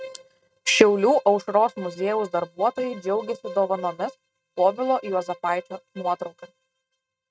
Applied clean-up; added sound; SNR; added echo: neural mask model RNNoise.